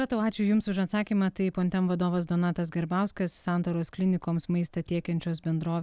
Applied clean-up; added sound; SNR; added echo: none; none; none; none.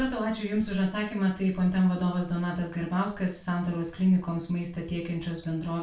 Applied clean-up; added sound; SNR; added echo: none; none; none; reverberation time 0.4 s.